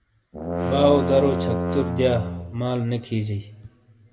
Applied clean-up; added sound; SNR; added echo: none; Brass instrument; 3 dB; reverberation time 0.8 s.